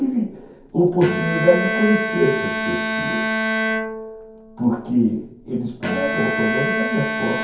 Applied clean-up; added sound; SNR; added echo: none; Bowed string instrument; 3 dB; reverberation time 0.6 s.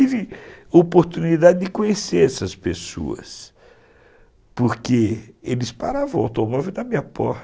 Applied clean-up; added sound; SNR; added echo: none; none; none; none.